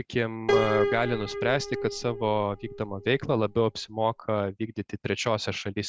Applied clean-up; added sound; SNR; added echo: none; Piano; 4 dB; none.